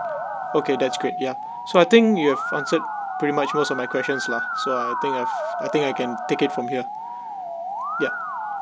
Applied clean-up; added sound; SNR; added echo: none; Musical instrument; 4 dB; none.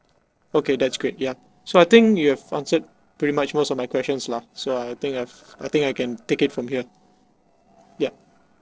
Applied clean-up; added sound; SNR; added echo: neural separator model SepFormer DNS4.